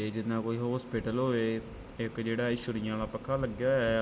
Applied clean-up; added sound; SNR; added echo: none; none; none; none.